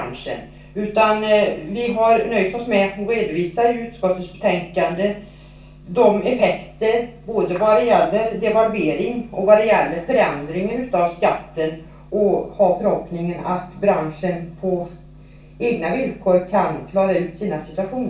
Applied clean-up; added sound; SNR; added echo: none; none; none; reverberation time 0.4 s.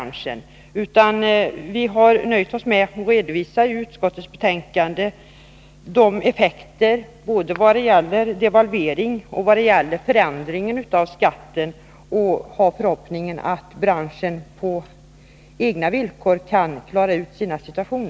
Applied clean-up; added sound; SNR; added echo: none; none; none; none.